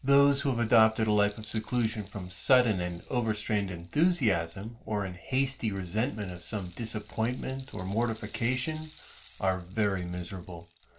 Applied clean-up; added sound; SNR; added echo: none; Rattle (instrument); 17 dB; reverberation time 0.2 s.